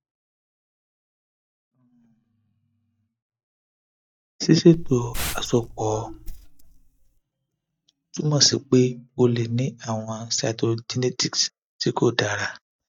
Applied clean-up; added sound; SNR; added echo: neural mask model DeepFilterNet 3.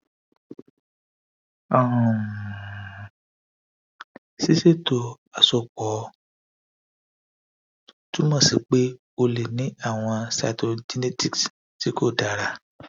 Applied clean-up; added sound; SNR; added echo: none; none; none; none.